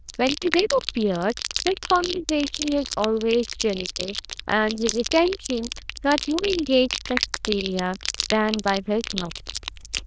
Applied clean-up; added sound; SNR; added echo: neural diffusion model UNIVERSE++.